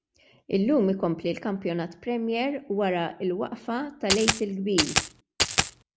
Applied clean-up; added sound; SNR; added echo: none; Coin (dropping); -2 dB; none.